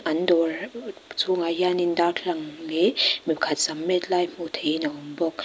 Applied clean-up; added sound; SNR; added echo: none; none; none; none.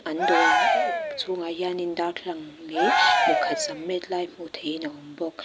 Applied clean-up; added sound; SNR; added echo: none; Cheering; -4 dB; none.